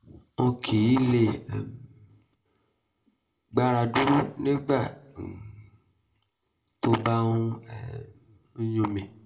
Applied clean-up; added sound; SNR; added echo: none; none; none; reverberation time 0.3 s.